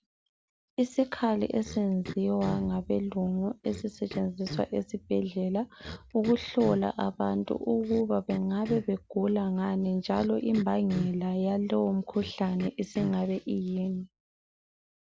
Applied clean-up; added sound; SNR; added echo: none; Cough; 14 dB; none.